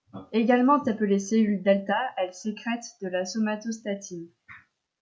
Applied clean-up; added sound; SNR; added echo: none; none; none; none.